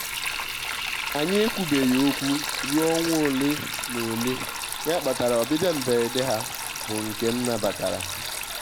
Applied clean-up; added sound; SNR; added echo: none; Sink (filling or washing); 5 dB; none.